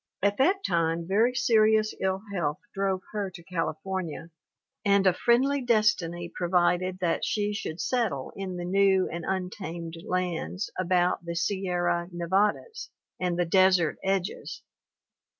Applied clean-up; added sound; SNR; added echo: none; none; none; none.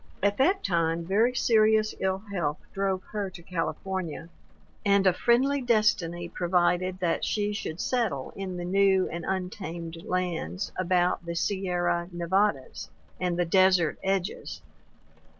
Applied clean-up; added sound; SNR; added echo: none; Rain; 19 dB; none.